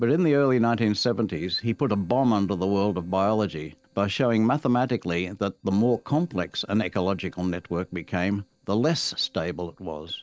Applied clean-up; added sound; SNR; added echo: neural separator model SepFormer DNS4.